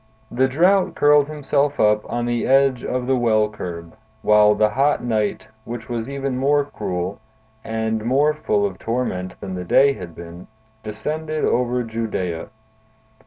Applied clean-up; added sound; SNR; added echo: none; none; none; none.